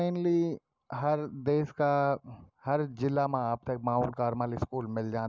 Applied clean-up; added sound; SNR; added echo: none; none; none; none.